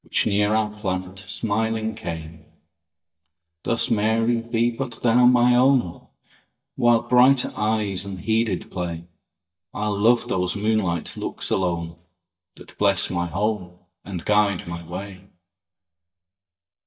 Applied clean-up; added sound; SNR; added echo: neural mask model DeepFilterNet 3.